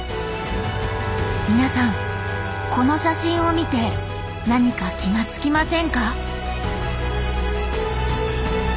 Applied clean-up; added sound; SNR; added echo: none; Bowed string instrument; 9 dB; none.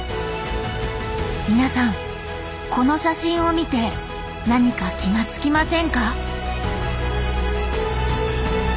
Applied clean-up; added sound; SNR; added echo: none; none; none; none.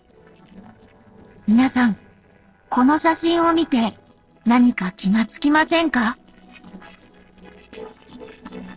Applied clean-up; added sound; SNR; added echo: neural separator model SepFormer DNS4.